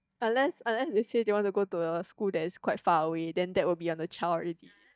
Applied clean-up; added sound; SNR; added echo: neural mask model DeepFilterNet 3.